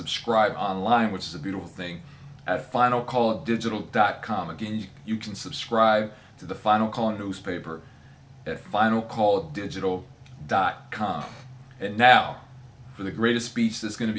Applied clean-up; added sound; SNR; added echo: none; none; none; none.